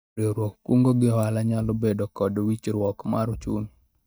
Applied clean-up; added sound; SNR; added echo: neural mask model DeepFilterNet 3.